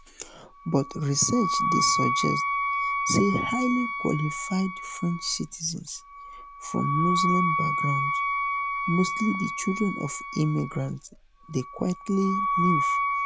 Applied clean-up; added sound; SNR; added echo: none; Wind instrument, woodwind instrument; 1 dB; none.